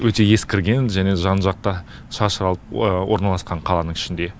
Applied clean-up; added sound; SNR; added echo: none; none; none; none.